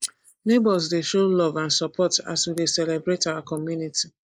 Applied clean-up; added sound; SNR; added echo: neural mask model Resemble Enhance denoiser.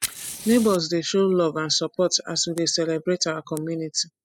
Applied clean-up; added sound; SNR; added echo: classical method spectral subtraction.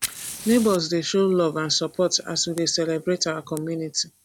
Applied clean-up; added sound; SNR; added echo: none; Fire; 16 dB; none.